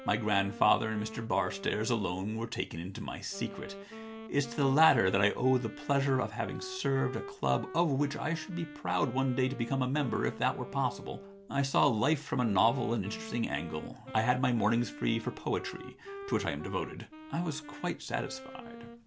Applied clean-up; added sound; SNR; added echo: none; Wind instrument, woodwind instrument; 15 dB; none.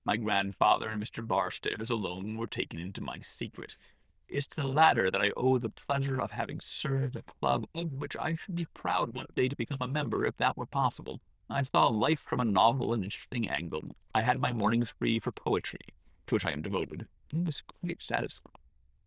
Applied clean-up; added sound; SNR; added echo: neural diffusion model UNIVERSE++.